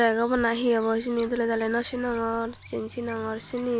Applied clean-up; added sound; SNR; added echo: none; Bird; 15 dB; none.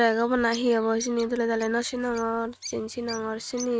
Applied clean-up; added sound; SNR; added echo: neural mask model RNNoise.